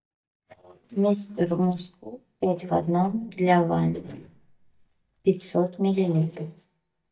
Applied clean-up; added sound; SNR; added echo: neural mask model DeepFilterNet 3.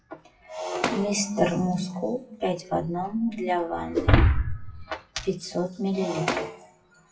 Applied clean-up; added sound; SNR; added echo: classical method WPE with log-MMSE.